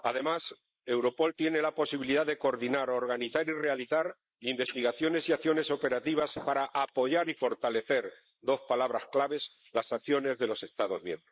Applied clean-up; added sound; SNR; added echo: neural mask model Resemble Enhance denoiser.